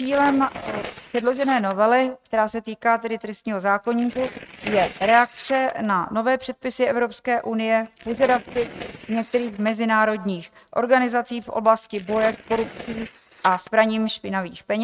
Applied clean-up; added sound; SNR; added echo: neural mask model RNNoise.